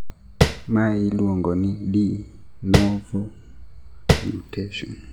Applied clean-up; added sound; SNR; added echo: none; Tap; -2 dB; none.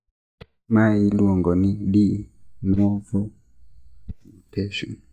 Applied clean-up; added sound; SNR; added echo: neural mask model DeepFilterNet 3.